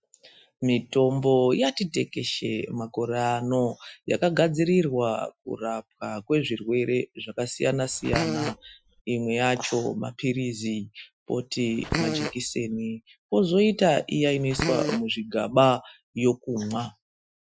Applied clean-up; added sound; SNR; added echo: classical method Wiener filter.